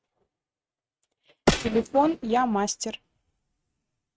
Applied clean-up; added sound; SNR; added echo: neural mask model RNNoise.